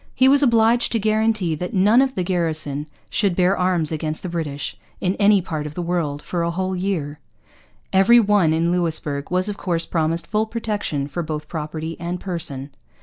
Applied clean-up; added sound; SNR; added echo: none; none; none; none.